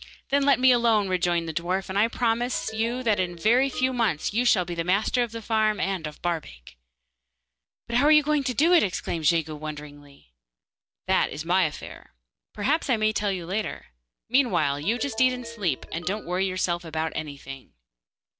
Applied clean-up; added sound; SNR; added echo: none; Ringtone; 18 dB; none.